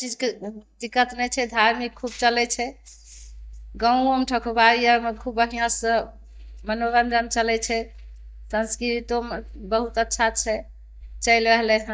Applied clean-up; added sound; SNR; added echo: neural mask model DeepFilterNet 3.